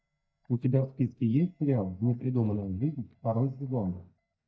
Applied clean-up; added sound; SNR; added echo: neural mask model DeepFilterNet 3.